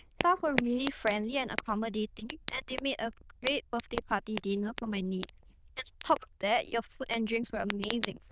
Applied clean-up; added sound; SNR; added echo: neural diffusion model UNIVERSE++.